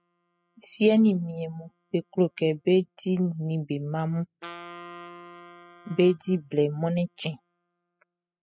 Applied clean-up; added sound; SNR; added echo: classical method spectral subtraction.